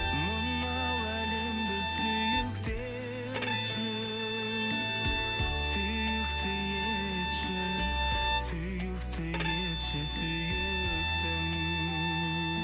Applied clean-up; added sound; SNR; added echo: none; Bowed string instrument; 0 dB; none.